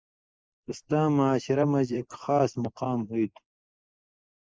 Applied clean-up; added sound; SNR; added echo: neural mask model Resemble Enhance denoiser.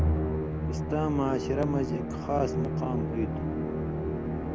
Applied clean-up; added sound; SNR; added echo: none; Musical instrument; -3 dB; none.